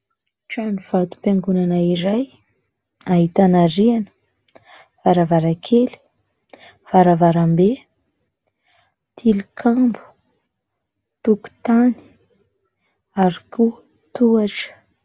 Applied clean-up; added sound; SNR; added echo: none; none; none; none.